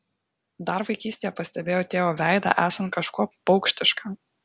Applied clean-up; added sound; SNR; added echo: none; none; none; none.